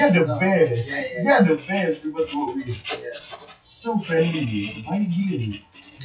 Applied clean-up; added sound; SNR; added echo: classical method WPE with log-MMSE.